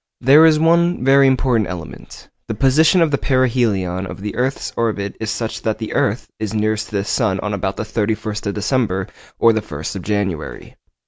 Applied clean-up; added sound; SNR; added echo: none; none; none; none.